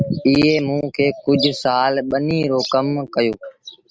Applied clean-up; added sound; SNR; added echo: none; none; none; none.